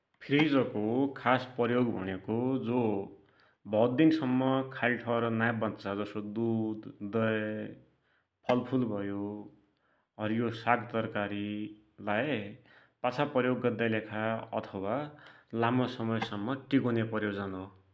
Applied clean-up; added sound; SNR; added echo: none; Tap / Wood; 12 dB; none.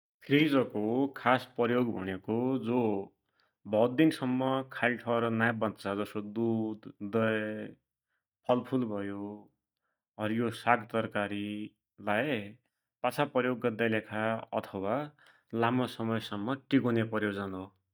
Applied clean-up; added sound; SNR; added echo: neural mask model DeepFilterNet 3.